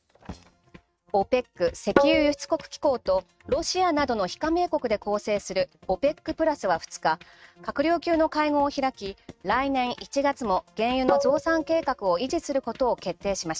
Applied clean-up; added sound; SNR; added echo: neural mask model RNNoise.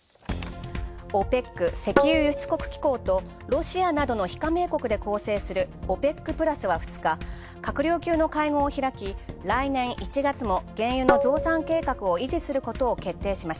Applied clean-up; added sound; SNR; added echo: none; Tabla; 1 dB; none.